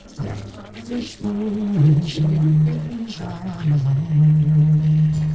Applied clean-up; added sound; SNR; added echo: neural separator model SepFormer DNS4.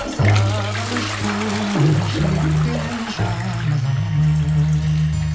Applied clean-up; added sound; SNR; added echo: none; Toilet flush; 9 dB; reverberation time 0.2 s.